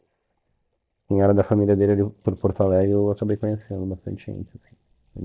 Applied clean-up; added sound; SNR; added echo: neural mask model DeepFilterNet 3.